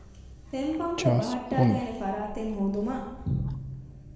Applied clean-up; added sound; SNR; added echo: none; Clock; 1 dB; reverberation time 0.9 s.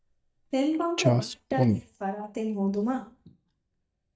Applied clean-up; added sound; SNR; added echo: neural mask model DeepFilterNet 3.